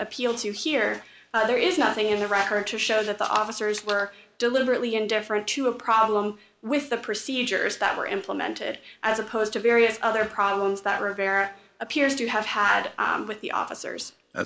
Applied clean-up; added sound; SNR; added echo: none; none; none; none.